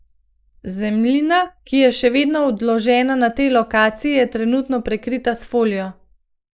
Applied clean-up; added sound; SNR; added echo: neural mask model Resemble Enhance denoiser.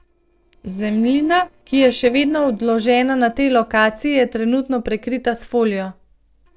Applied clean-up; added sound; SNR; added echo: neural separator model SepFormer DNS4.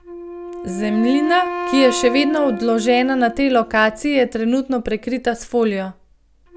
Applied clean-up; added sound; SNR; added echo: none; Wind instrument, woodwind instrument; 11 dB; none.